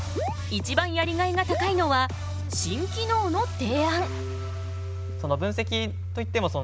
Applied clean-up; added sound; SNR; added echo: none; Domestic sounds, home sounds; 4 dB; none.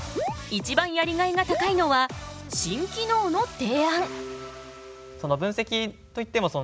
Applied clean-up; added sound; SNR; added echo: none; none; none; none.